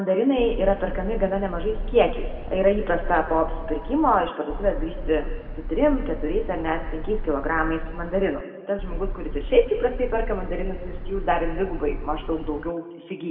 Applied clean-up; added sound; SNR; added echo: none; Car; 5 dB; reverberation time 1.6 s.